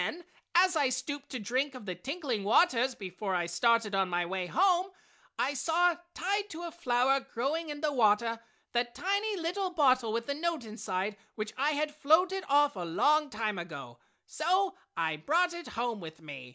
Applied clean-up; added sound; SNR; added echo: none; none; none; none.